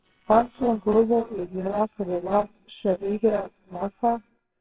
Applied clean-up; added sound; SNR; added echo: neural separator model SepFormer WHAMR!.